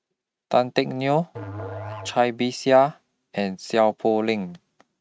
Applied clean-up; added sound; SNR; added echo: neural mask model RNNoise.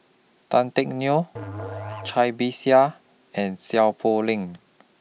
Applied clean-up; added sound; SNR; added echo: none; Musical instrument; 15 dB; none.